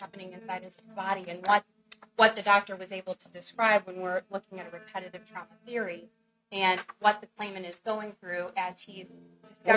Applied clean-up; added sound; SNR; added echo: neural mask model RNNoise.